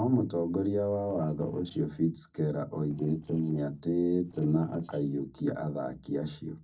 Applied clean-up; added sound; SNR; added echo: neural separator model SepFormer DNS4.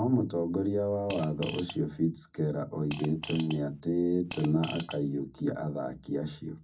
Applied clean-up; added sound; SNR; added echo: none; Fart; 13 dB; reverberation time 0.4 s.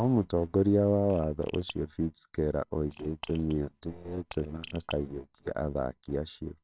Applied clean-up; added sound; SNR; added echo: neural separator model SepFormer WHAMR!.